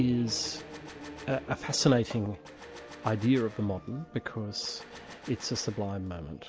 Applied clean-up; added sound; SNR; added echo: none; Gunshot, gunfire; 20 dB; none.